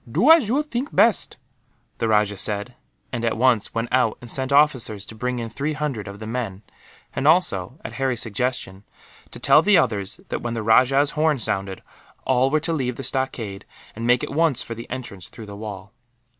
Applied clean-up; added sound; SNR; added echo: none; none; none; none.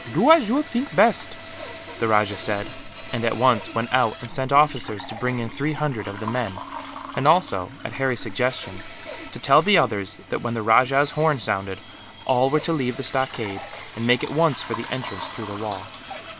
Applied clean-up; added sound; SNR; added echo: none; Sawing + Water / Liquid; 13 dB; none.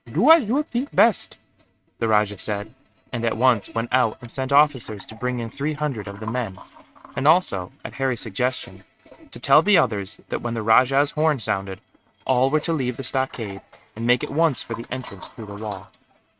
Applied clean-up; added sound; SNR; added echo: neural mask model RNNoise.